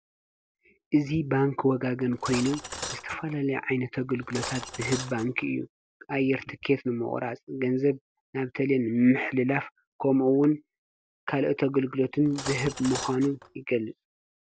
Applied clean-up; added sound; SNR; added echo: none; Cutlery, silverware; 11 dB; none.